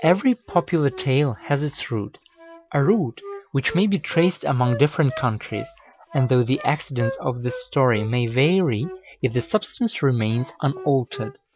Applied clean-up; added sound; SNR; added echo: none; Wind instrument, woodwind instrument; 16 dB; none.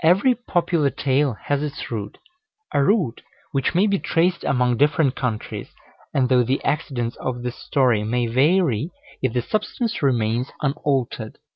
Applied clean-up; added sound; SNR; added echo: none; none; none; none.